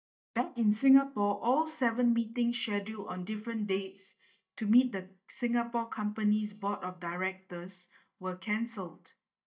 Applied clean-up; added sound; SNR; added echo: neural mask model DeepFilterNet 3.